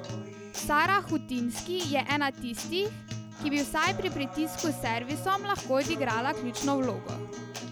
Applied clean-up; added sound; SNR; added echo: none; Acoustic guitar; 8 dB; none.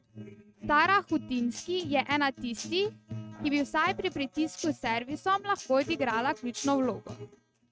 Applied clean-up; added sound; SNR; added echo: neural mask model RNNoise.